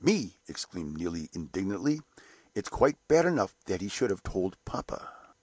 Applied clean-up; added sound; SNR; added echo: none; none; none; none.